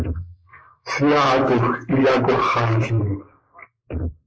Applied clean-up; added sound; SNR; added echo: neural mask model Resemble Enhance denoiser.